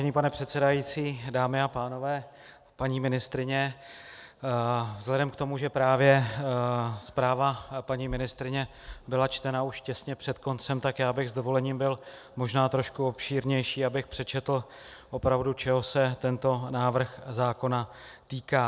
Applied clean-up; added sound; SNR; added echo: none; none; none; none.